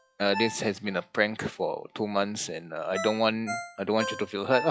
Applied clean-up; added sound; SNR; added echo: classical method log-MMSE.